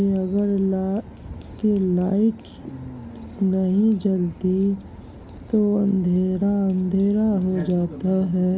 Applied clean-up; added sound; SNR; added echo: none; none; none; none.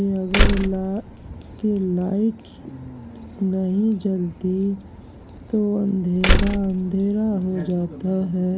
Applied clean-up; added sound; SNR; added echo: none; Slam; -3 dB; none.